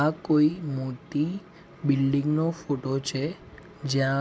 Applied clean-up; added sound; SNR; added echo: none; none; none; none.